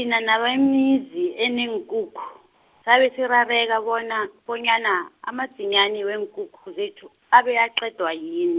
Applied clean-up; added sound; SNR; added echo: none; none; none; none.